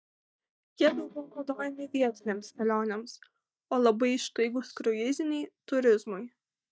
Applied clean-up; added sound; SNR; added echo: neural mask model DeepFilterNet 3.